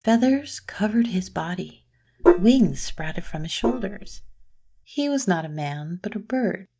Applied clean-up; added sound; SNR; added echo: neural mask model DeepFilterNet 3.